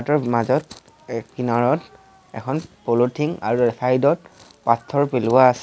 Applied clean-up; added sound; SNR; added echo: none; none; none; none.